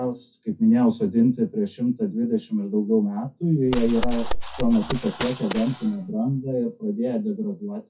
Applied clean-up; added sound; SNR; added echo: classical method WPE with log-MMSE.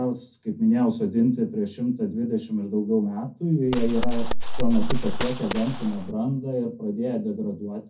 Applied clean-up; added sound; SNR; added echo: none; Gunshot, gunfire; -4 dB; reverberation time 0.3 s.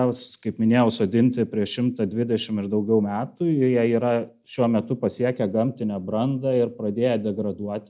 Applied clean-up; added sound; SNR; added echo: none; none; none; none.